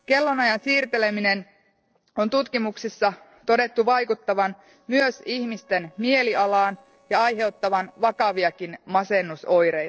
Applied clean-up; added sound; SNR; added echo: neural separator model SepFormer DNS4.